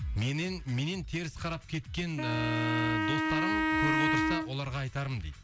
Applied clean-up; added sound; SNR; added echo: none; Wind instrument, woodwind instrument; -3 dB; none.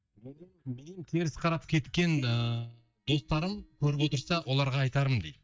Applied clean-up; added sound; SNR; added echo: neural mask model DeepFilterNet 3.